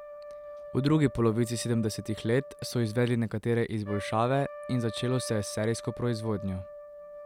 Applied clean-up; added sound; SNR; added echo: none; Trumpet; 14 dB; none.